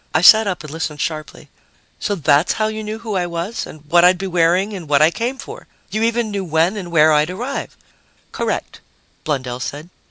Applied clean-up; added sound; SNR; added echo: none; none; none; none.